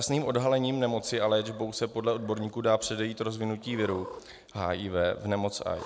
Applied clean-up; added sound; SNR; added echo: none; Cat; 20 dB; none.